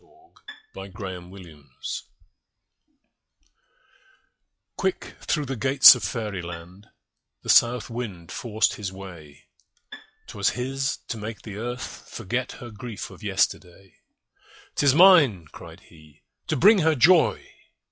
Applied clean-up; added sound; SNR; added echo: classical method log-MMSE.